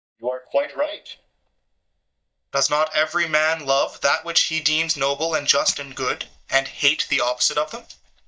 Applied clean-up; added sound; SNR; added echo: neural mask model DeepFilterNet 3.